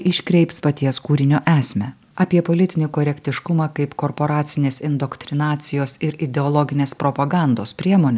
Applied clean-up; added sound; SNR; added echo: none; none; none; none.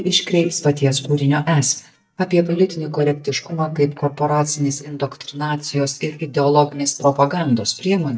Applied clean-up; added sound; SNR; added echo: neural mask model DeepFilterNet 3.